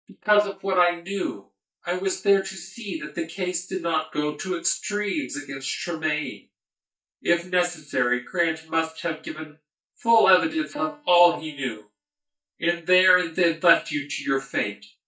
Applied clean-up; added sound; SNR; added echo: neural mask model DeepFilterNet 3.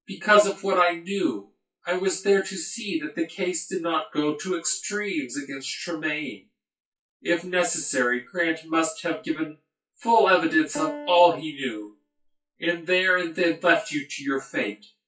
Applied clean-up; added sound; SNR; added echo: classical method WPE with log-MMSE.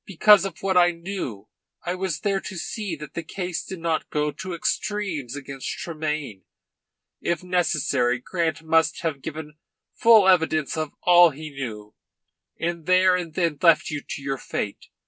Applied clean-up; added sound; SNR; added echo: none; none; none; none.